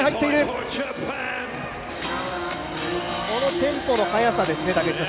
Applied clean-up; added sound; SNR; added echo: none; none; none; none.